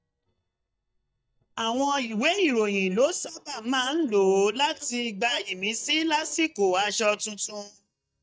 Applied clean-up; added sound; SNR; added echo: neural mask model DeepFilterNet 3.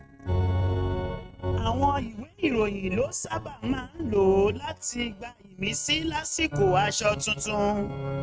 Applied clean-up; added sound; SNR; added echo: neural mask model RNNoise.